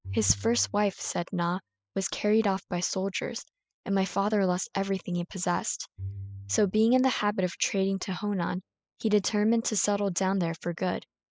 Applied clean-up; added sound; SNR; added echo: classical method spectral subtraction.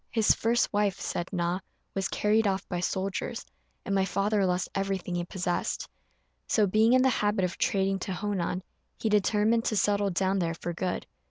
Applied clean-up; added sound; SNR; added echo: none; none; none; none.